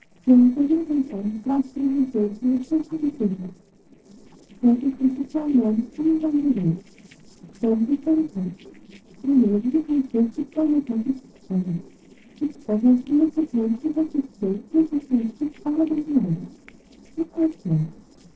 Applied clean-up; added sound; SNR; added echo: neural separator model SepFormer DNS4.